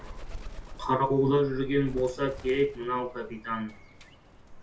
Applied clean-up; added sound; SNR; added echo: none; Bird; 13 dB; reverberation time 0.2 s.